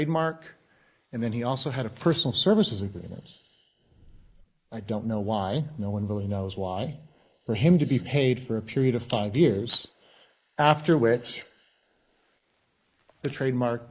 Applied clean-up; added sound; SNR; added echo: neural mask model Resemble Enhance denoiser.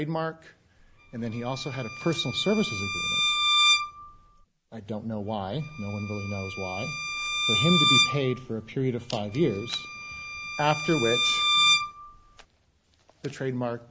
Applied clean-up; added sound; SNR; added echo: none; Bowed string instrument; -2 dB; none.